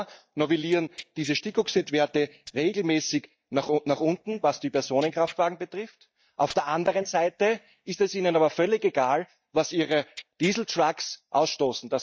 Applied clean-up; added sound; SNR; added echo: neural mask model DeepFilterNet 3.